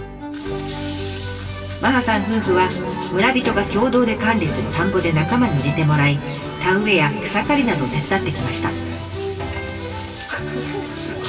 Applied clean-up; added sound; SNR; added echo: none; Bowed string instrument; 14 dB; reverberation time 3.0 s.